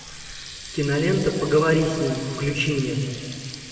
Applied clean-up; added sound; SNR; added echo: none; Water tap, faucet; 14 dB; reverberation time 2.4 s.